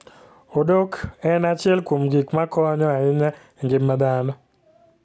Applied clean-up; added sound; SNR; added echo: none; none; none; none.